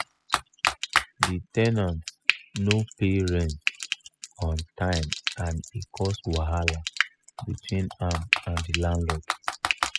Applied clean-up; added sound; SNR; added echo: classical method spectral subtraction.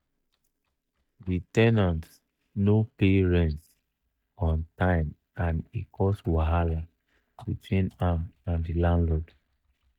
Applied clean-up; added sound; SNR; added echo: neural mask model DeepFilterNet 3.